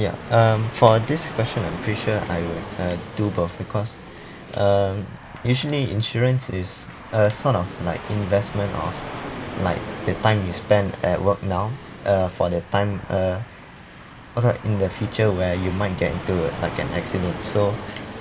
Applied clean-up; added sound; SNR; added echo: none; Fixed-wing aircraft, airplane; 12 dB; none.